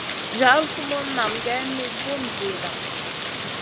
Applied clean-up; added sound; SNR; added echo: none; Rain + Tambourine; -1 dB; none.